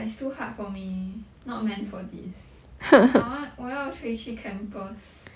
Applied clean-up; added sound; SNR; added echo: none; none; none; none.